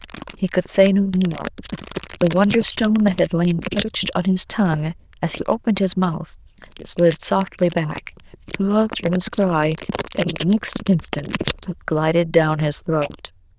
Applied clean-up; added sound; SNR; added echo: neural diffusion model UNIVERSE++.